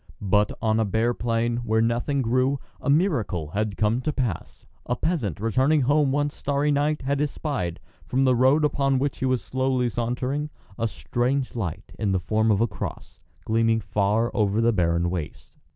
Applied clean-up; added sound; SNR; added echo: none; none; none; none.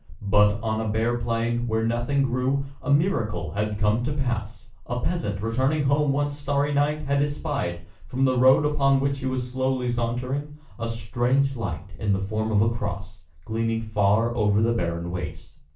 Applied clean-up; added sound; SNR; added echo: none; none; none; reverberation time 0.3 s.